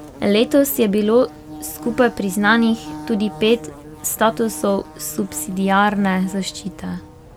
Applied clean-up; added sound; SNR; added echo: none; Buzz / Bird; 17 dB; none.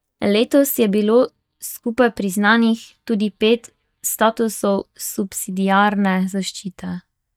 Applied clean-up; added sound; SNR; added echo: neural mask model DeepFilterNet 3.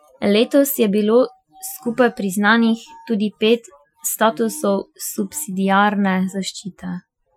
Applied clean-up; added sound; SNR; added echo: classical method Wiener filter.